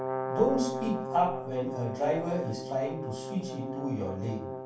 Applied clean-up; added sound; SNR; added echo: none; Brass instrument; 5 dB; reverberation time 0.2 s.